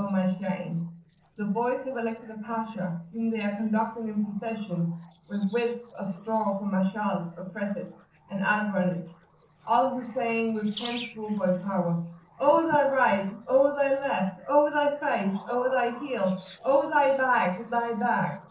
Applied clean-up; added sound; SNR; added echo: neural separator model SepFormer DNS4.